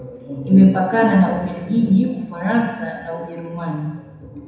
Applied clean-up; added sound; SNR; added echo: none; none; none; reverberation time 1.0 s.